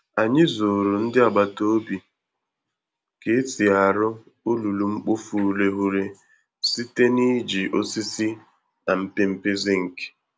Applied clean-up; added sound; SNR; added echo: none; none; none; none.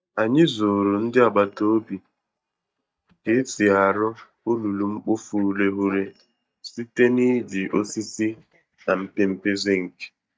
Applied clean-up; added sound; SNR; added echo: neural mask model DeepFilterNet 3.